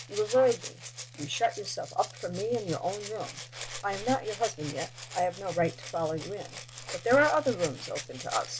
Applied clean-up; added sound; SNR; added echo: none; Rattle (instrument); 12 dB; none.